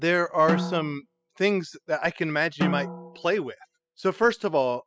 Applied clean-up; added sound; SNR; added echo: classical method spectral subtraction.